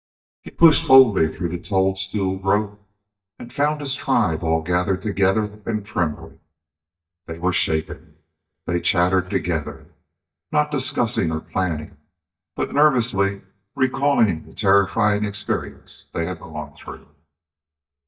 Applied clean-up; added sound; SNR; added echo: neural mask model DeepFilterNet 3.